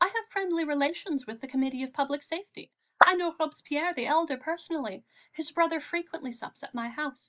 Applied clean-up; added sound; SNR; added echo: neural mask model Resemble Enhance denoiser.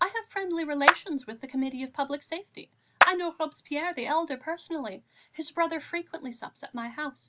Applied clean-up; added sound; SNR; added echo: none; Clapping; -4 dB; none.